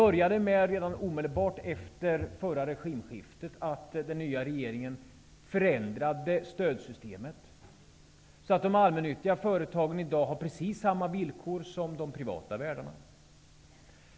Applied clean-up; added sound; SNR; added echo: none; none; none; none.